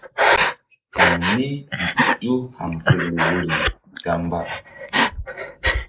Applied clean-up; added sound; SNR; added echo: neural mask model Resemble Enhance denoiser.